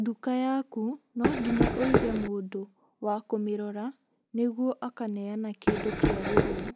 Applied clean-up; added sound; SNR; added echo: none; Run; -4 dB; none.